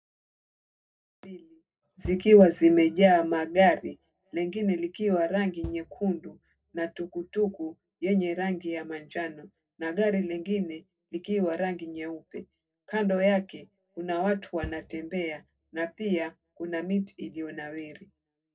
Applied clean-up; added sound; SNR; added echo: neural separator model SepFormer DNS4.